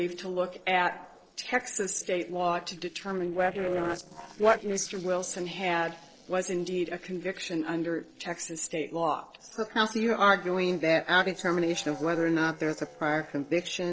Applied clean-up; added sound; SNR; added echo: neural separator model SepFormer DNS4.